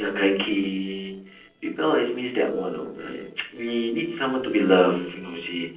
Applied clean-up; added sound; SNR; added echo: neural separator model SepFormer DNS4.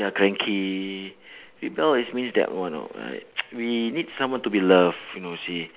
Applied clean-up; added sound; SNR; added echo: none; none; none; none.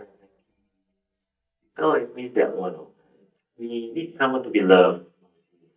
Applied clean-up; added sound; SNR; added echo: neural mask model DeepFilterNet 3.